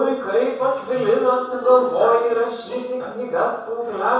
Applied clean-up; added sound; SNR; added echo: none; none; none; reverberation time 0.7 s.